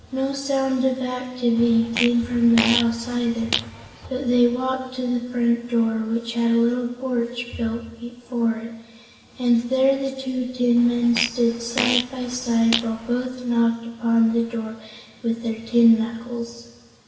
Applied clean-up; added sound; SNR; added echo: none; Fart; 7 dB; reverberation time 1.2 s.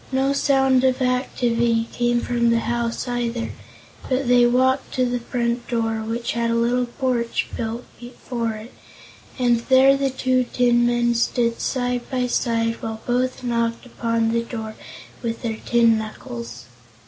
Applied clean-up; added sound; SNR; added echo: none; none; none; none.